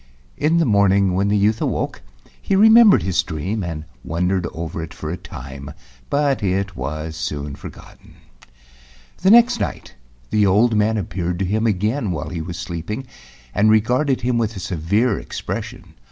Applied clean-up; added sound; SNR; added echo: none; none; none; none.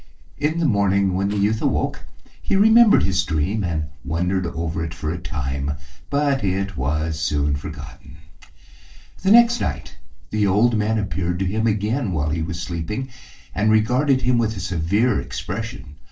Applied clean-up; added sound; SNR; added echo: neural separator model SepFormer DNS4.